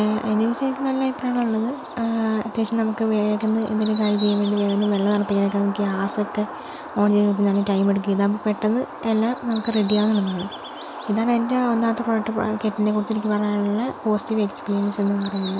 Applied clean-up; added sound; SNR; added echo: none; Bird; 12 dB; none.